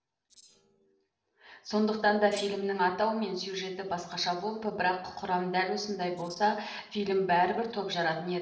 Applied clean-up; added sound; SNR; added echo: neural separator model SepFormer DNS4.